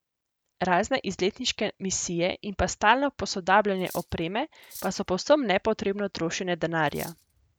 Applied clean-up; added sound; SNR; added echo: none; Cutlery, silverware; 19 dB; none.